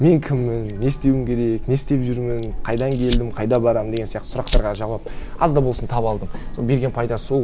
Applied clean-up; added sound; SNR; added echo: none; Fire; 5 dB; none.